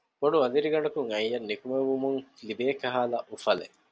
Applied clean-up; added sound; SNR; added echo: none; none; none; none.